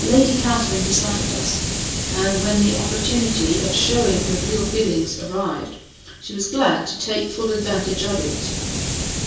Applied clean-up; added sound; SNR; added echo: none; Hiss; 3 dB; reverberation time 0.6 s.